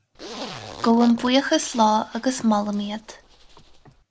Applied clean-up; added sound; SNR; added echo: none; Zipper (clothing); 17 dB; none.